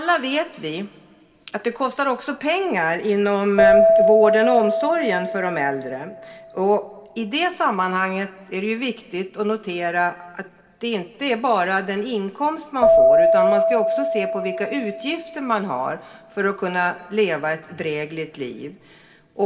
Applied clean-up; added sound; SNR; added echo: none; Keyboard (musical); 0 dB; reverberation time 1.8 s.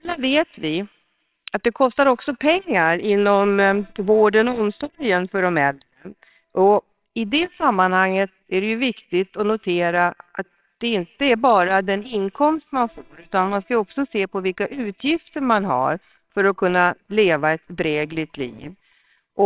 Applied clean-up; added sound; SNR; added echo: neural separator model SepFormer WHAMR!.